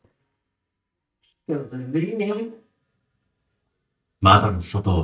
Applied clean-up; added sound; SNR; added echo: neural mask model DeepFilterNet 3.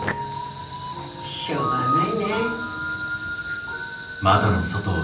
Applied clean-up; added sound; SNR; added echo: none; Fire; 15 dB; reverberation time 0.6 s.